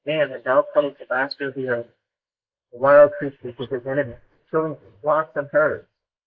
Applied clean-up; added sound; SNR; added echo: neural mask model Resemble Enhance denoiser.